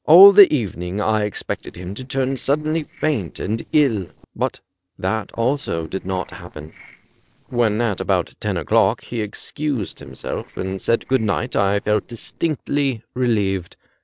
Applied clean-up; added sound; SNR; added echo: neural separator model SepFormer DNS4.